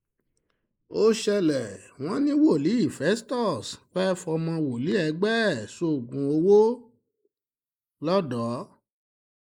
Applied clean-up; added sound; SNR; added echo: neural mask model Resemble Enhance denoiser.